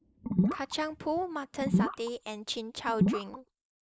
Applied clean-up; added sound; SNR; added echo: neural mask model Resemble Enhance denoiser.